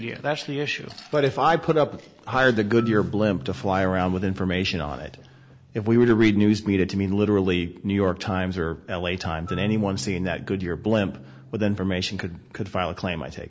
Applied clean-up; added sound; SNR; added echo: none; Marimba, xylophone; 19 dB; none.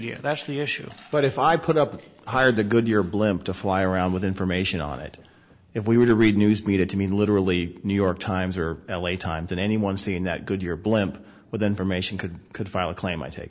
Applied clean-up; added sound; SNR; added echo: none; none; none; none.